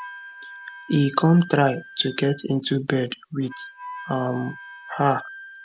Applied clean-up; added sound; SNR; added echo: none; Wind instrument, woodwind instrument; 17 dB; none.